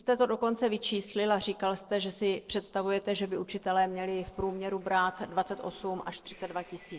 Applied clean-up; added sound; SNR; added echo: neural separator model SepFormer DNS4.